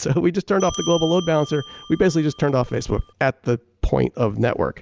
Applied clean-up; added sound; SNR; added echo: none; Bell; 15 dB; none.